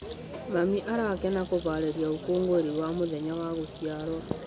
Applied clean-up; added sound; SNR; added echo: none; Sink (filling or washing) / Hands; 15 dB; none.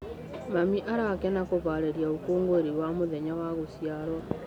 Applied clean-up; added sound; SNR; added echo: none; none; none; none.